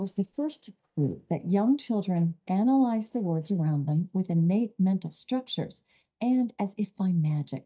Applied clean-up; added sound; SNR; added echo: neural mask model DeepFilterNet 3.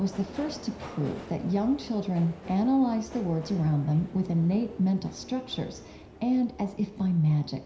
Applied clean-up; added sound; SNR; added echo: none; Subway, metro, underground; 16 dB; reverberation time 0.5 s.